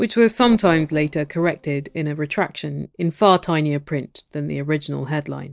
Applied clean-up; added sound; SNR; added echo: neural separator model SepFormer DNS4.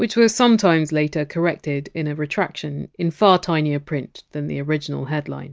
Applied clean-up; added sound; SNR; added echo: none; none; none; none.